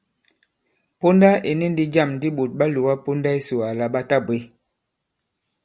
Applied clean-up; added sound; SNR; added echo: none; none; none; none.